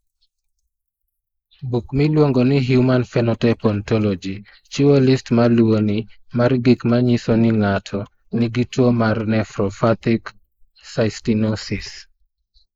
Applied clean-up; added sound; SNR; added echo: neural mask model Resemble Enhance denoiser.